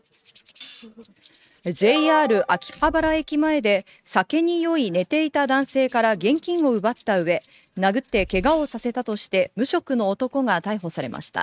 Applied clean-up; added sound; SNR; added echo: neural mask model RNNoise.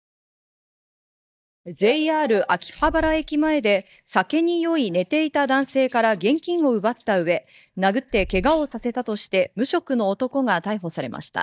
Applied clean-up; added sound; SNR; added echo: neural mask model DeepFilterNet 3.